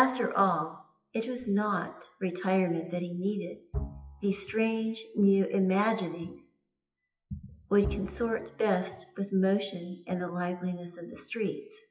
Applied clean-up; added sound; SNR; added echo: classical method WPE with log-MMSE.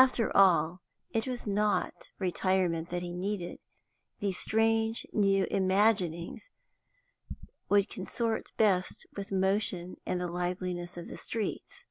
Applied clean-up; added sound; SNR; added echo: none; none; none; none.